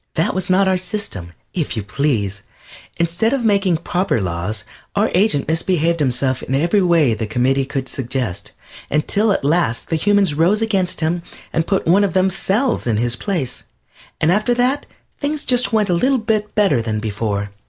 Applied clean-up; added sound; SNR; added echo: none; none; none; none.